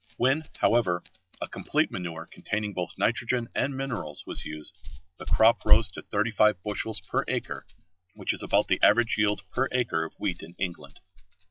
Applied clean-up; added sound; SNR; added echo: classical method log-MMSE.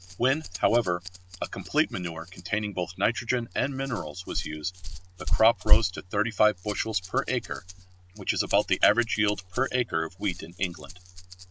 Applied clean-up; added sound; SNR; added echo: none; Rattle; 1 dB; none.